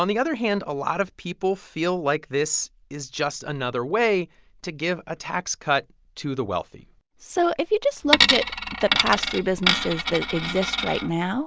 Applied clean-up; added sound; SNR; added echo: none; Coin (dropping); -1 dB; none.